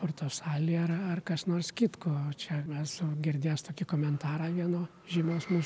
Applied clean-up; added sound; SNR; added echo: none; none; none; none.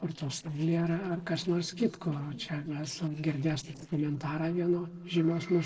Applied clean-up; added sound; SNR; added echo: neural separator model SepFormer DNS4.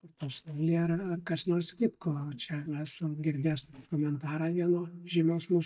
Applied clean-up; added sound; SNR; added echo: neural mask model DeepFilterNet 3.